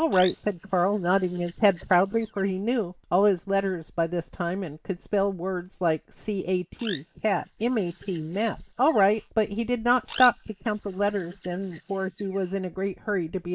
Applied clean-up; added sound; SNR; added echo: neural mask model Resemble Enhance denoiser.